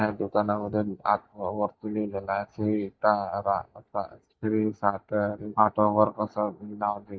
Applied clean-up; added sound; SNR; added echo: neural mask model DeepFilterNet 3.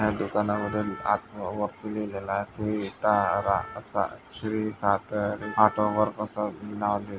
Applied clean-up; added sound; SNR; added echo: none; Wind instrument, woodwind instrument; 16 dB; none.